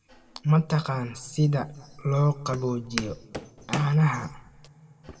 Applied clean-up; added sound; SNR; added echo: none; Walk, footsteps; 15 dB; reverberation time 1.3 s.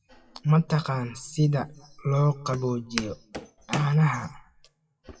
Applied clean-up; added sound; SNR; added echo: classical method WPE with log-MMSE.